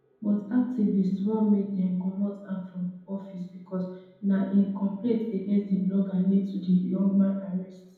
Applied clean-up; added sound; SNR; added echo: none; none; none; reverberation time 1.9 s.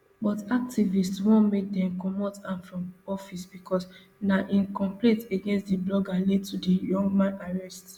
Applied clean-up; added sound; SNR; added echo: none; none; none; none.